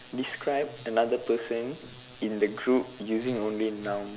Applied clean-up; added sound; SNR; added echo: none; none; none; none.